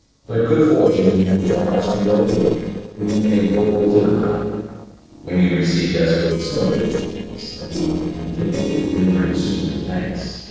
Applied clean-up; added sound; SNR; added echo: neural separator model SepFormer DNS4.